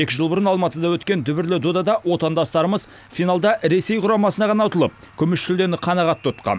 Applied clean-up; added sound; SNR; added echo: none; none; none; none.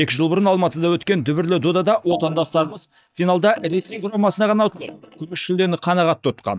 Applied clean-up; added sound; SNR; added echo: neural mask model DeepFilterNet 3.